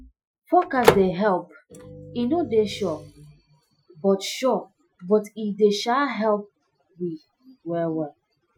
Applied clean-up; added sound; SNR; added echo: classical method Wiener filter.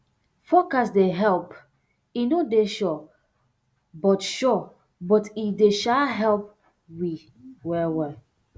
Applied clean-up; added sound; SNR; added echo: none; none; none; none.